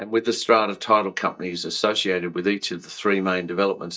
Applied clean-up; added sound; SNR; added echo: neural mask model DeepFilterNet 3.